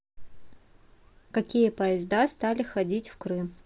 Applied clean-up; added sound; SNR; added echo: none; none; none; none.